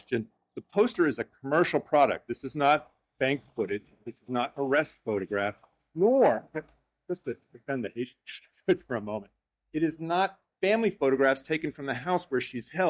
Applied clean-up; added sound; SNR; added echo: neural mask model DeepFilterNet 3.